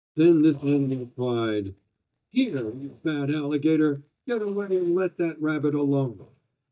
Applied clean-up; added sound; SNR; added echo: neural mask model DeepFilterNet 3.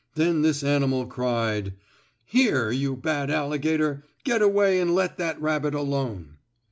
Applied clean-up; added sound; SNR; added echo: none; none; none; none.